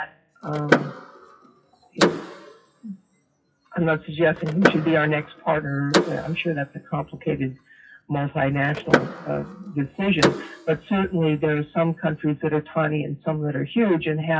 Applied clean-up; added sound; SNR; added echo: classical method WPE with log-MMSE.